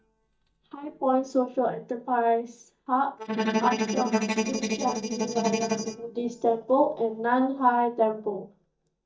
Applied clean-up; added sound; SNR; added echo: neural mask model DeepFilterNet 3.